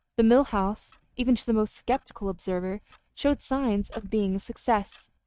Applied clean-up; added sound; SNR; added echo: neural mask model RNNoise.